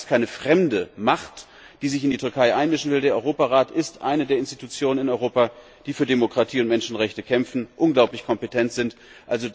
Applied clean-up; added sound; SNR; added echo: none; none; none; none.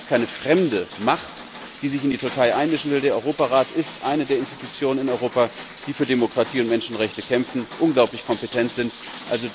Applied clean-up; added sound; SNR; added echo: none; Rain; 13 dB; none.